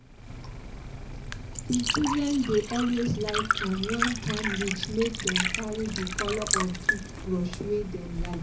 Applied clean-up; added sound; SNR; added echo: none; Liquid; 2 dB; reverberation time 0.4 s.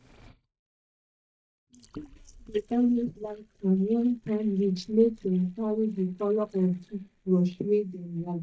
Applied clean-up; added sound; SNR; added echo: neural mask model DeepFilterNet 3.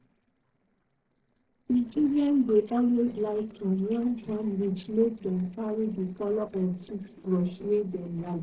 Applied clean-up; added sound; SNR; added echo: neural separator model SepFormer DNS4.